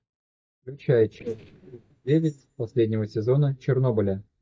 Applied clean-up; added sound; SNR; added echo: neural mask model DeepFilterNet 3.